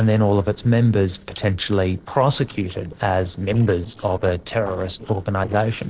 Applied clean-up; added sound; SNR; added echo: neural separator model SepFormer DNS4.